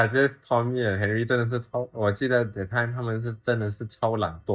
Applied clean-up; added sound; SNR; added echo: neural mask model DeepFilterNet 3.